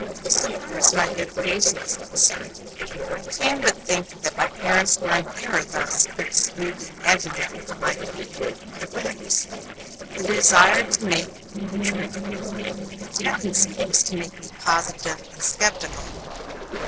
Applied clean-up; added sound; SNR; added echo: neural separator model SepFormer DNS4.